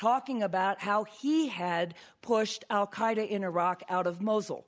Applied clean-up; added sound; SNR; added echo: none; none; none; none.